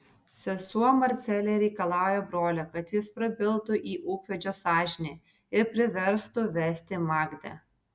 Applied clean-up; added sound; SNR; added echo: none; none; none; none.